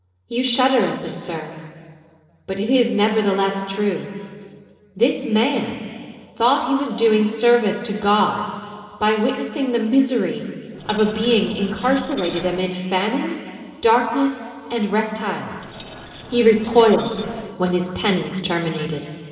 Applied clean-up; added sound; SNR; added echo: neural separator model SepFormer DNS4.